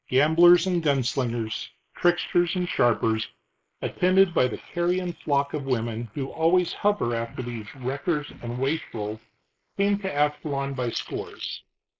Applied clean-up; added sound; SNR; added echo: neural mask model Resemble Enhance denoiser.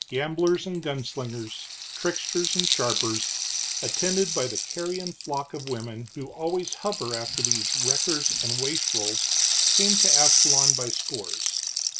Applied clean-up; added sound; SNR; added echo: none; Rattle (instrument); -5 dB; none.